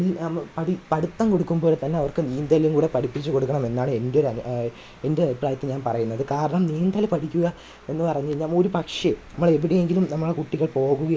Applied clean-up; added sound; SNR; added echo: none; none; none; none.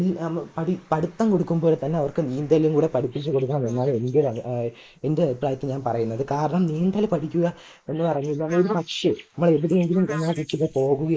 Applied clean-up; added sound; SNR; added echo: neural mask model Resemble Enhance denoiser.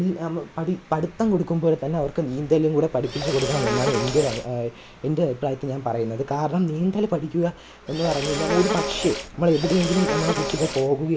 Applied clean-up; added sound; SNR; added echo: none; Insect; 4 dB; none.